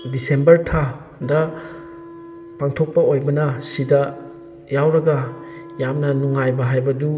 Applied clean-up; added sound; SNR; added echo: none; Wind instrument, woodwind instrument; 20 dB; reverberation time 2.1 s.